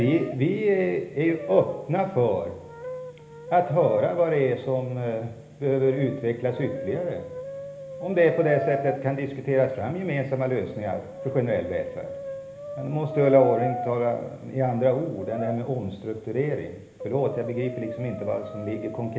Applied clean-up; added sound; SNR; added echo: none; Brass instrument; 12 dB; reverberation time 1.1 s.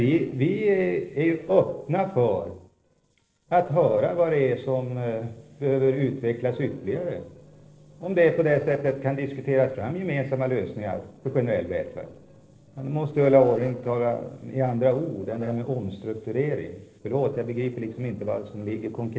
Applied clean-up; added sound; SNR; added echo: neural separator model SepFormer DNS4.